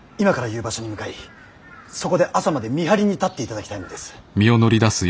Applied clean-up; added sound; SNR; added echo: none; none; none; none.